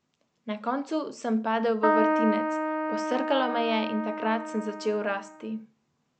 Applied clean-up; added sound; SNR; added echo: none; Keyboard (musical); 0 dB; none.